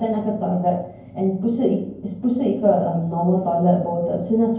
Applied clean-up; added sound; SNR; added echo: none; none; none; reverberation time 0.9 s.